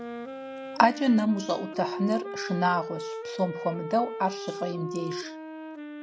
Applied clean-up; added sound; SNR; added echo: none; Wind instrument, woodwind instrument; 8 dB; none.